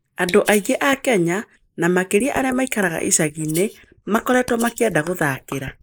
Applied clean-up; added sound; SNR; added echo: neural mask model Resemble Enhance denoiser.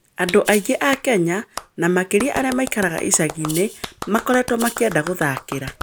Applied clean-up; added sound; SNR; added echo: none; Clapping + Rattle (instrument); 13 dB; none.